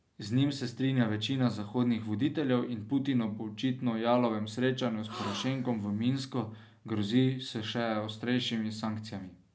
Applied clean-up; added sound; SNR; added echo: none; Gasp; 13 dB; none.